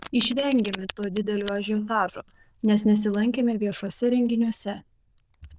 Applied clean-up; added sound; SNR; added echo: neural diffusion model UNIVERSE++.